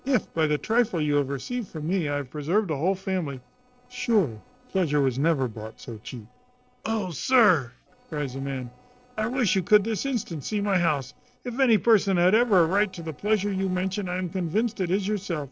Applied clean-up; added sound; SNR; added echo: neural separator model SepFormer DNS4.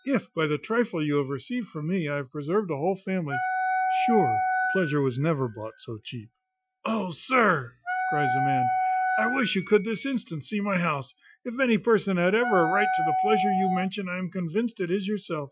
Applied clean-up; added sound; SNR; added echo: classical method Wiener filter.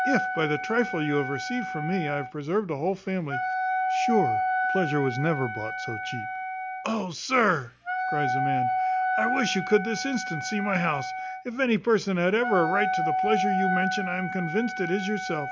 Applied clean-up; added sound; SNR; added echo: none; Wind instrument, woodwind instrument; 2 dB; none.